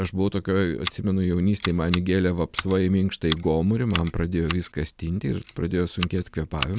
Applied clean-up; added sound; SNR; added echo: none; Scissors; 9 dB; none.